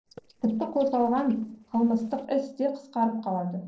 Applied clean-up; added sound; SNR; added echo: neural separator model SepFormer DNS4.